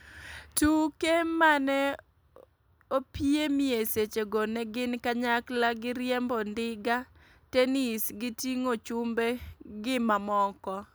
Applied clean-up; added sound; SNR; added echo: none; none; none; none.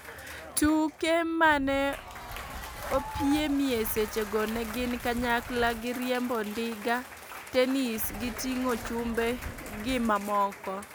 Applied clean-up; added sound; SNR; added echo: none; Wind + Applause / Crowd / Cheering; 11 dB; none.